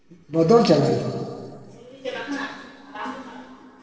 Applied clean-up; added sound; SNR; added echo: none; none; none; reverberation time 2.2 s.